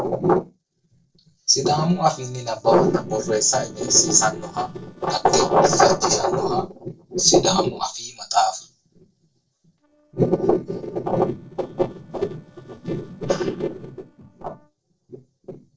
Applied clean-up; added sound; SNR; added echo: neural separator model SepFormer DNS4.